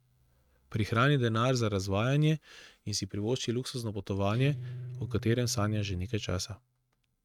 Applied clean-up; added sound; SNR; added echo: neural mask model RNNoise.